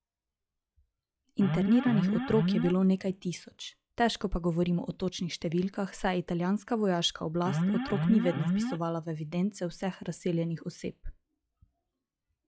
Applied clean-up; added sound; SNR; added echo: classical method log-MMSE.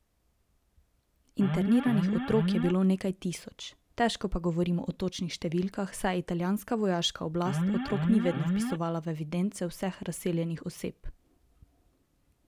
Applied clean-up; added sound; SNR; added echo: none; Alarm; -1 dB; none.